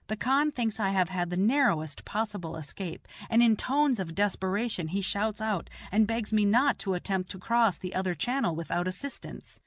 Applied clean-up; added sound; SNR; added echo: none; none; none; none.